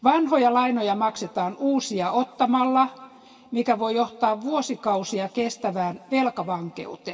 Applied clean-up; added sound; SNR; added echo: none; none; none; reverberation time 2.7 s.